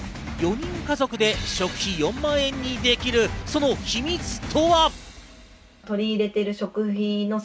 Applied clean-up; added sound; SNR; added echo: none; none; none; none.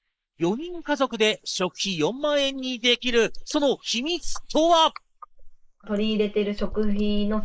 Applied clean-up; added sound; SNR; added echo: neural mask model Resemble Enhance denoiser.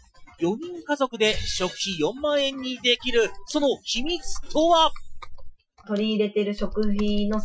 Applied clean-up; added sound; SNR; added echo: classical method Wiener filter.